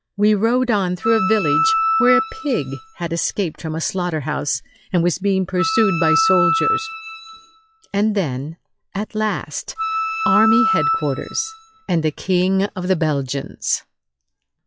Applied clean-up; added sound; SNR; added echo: classical method log-MMSE.